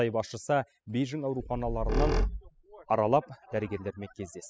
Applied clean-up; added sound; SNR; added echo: classical method spectral subtraction.